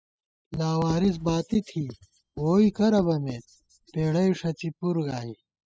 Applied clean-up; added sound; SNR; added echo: classical method spectral subtraction.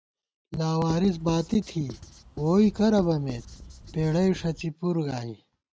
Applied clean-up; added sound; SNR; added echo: none; Wind + Writing; 16 dB; none.